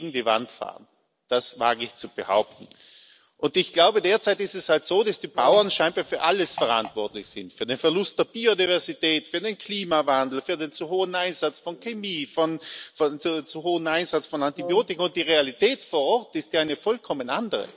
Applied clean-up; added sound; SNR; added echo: none; Fart + Brass instrument; 13 dB; none.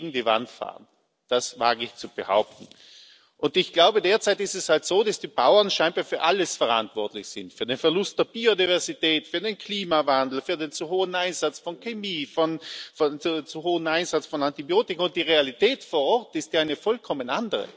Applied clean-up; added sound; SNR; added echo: none; none; none; none.